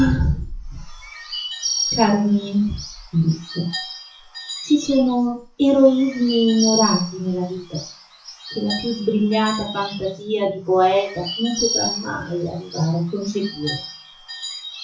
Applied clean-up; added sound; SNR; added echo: classical method WPE with log-MMSE.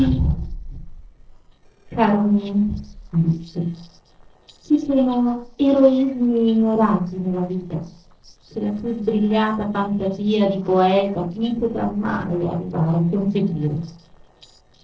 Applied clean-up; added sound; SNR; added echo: neural separator model SepFormer DNS4.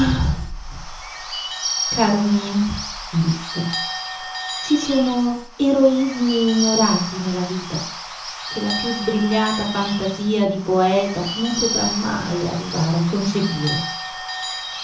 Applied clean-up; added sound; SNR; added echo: none; Bird / Bell; 7 dB; reverberation time 0.7 s.